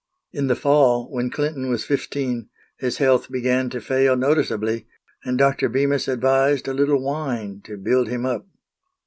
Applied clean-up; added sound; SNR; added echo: none; none; none; none.